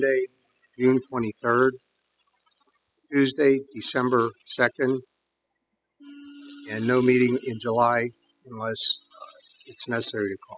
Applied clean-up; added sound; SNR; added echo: classical method spectral subtraction.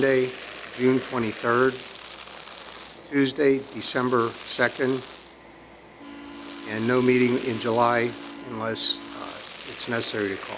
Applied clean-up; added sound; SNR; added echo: none; Organ + Domestic sounds, home sounds; 14 dB; none.